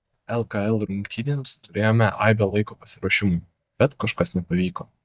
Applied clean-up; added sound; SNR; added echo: neural mask model DeepFilterNet 3.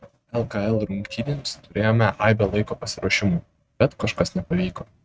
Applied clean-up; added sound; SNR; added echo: neural mask model RNNoise.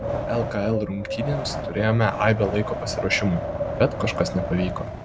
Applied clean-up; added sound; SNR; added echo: none; Wind; 5 dB; none.